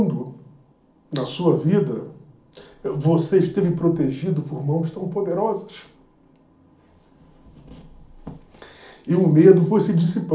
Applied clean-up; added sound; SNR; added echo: none; none; none; reverberation time 0.4 s.